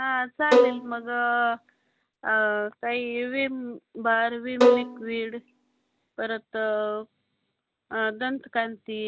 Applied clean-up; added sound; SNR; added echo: none; Bowed string instrument; -3 dB; none.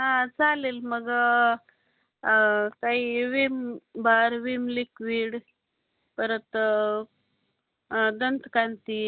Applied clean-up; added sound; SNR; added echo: none; none; none; none.